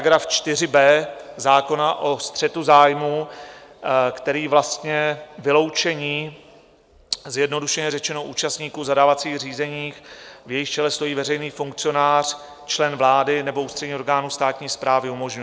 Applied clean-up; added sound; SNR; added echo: none; none; none; none.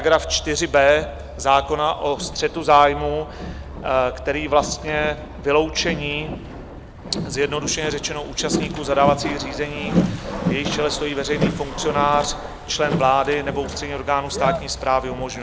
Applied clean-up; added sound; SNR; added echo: none; Boat, Water vehicle; 7 dB; none.